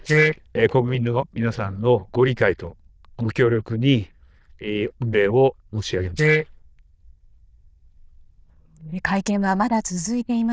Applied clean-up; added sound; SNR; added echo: neural diffusion model UNIVERSE++.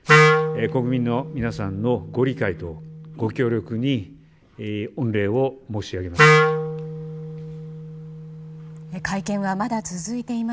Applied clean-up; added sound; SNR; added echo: none; Wind instrument, woodwind instrument; -2 dB; none.